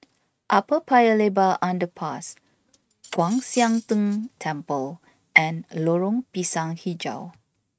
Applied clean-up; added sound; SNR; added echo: neural mask model RNNoise.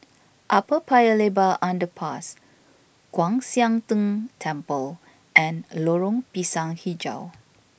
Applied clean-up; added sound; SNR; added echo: none; none; none; none.